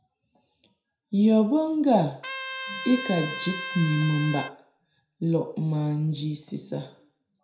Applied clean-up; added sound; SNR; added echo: none; Trumpet; 8 dB; reverberation time 0.4 s.